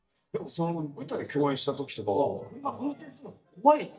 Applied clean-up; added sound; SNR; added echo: neural mask model DeepFilterNet 3.